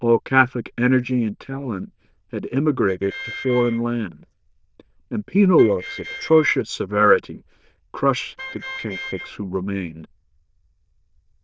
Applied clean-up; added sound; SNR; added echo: neural diffusion model UNIVERSE++.